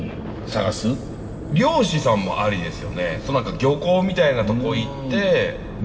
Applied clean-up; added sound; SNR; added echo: none; Thunder / Rain; 20 dB; reverberation time 2.9 s.